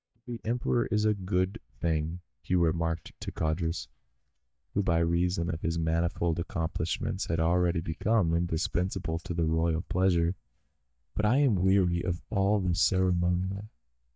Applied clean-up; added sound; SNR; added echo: neural mask model DeepFilterNet 3.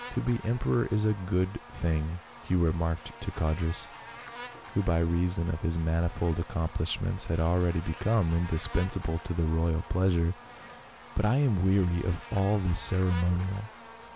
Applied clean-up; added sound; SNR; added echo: none; Buzz; 18 dB; none.